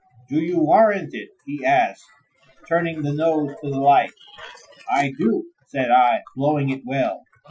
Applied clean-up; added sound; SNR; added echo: classical method Wiener filter.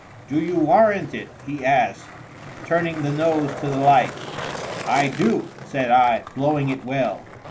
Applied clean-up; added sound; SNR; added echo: none; Skateboard; 13 dB; none.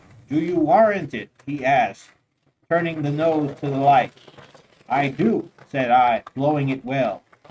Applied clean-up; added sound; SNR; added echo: neural mask model RNNoise.